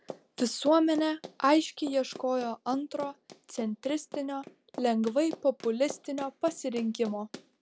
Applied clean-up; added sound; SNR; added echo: none; Run; 17 dB; none.